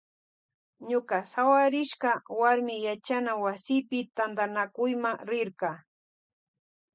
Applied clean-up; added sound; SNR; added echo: none; none; none; none.